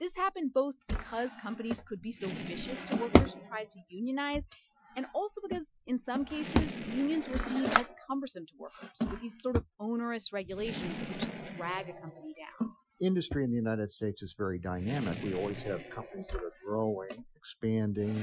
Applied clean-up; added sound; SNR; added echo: classical method Wiener filter.